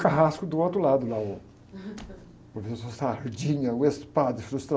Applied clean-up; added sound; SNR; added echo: none; none; none; none.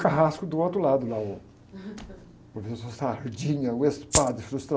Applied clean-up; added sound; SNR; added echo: none; Rattle (instrument); 0 dB; none.